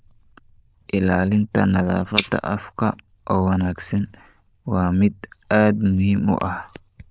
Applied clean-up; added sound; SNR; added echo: neural diffusion model UNIVERSE++.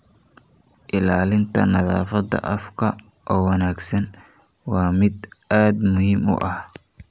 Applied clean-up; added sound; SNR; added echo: none; none; none; none.